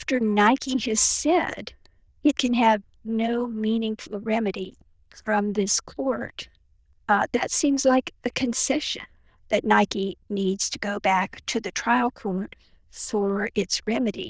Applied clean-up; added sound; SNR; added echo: neural diffusion model UNIVERSE++.